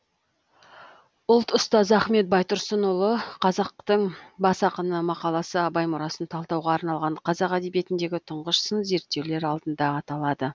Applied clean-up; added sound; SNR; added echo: none; none; none; none.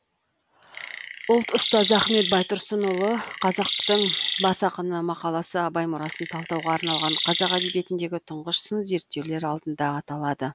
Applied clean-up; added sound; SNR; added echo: none; Chirp, tweet; 2 dB; none.